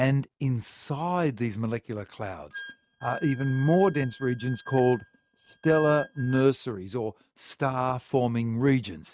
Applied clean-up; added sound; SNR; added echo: neural mask model RNNoise.